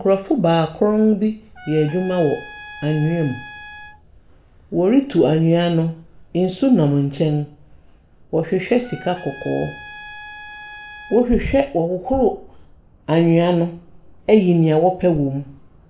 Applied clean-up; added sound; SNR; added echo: none; Trumpet; 18 dB; reverberation time 0.4 s.